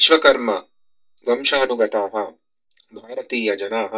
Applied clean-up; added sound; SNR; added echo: neural mask model DeepFilterNet 3.